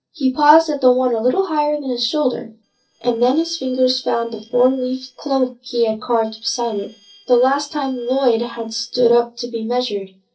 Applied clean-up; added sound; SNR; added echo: neural separator model SepFormer DNS4.